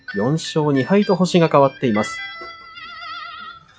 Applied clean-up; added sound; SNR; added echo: classical method log-MMSE.